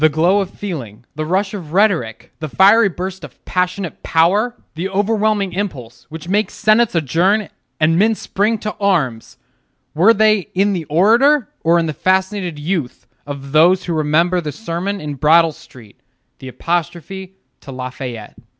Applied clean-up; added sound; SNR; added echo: none; none; none; none.